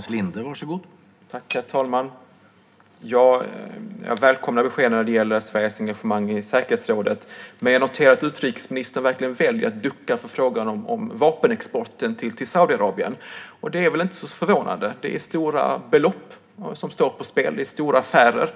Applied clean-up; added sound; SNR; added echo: none; Shatter; 20 dB; reverberation time 0.3 s.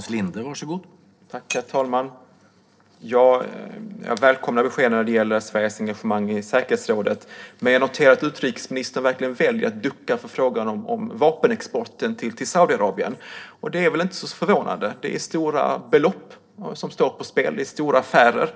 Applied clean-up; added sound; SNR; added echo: neural separator model SepFormer DNS4.